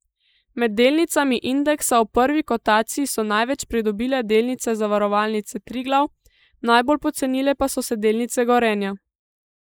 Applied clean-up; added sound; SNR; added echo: neural mask model Resemble Enhance denoiser.